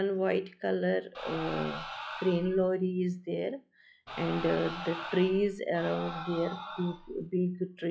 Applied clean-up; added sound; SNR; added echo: classical method log-MMSE.